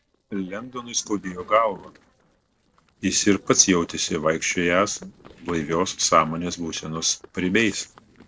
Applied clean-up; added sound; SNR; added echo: neural separator model SepFormer DNS4.